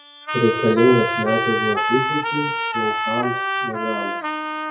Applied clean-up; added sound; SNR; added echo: classical method WPE with log-MMSE.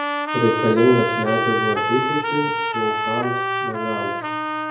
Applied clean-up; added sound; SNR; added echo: none; Trumpet; 1 dB; reverberation time 2.3 s.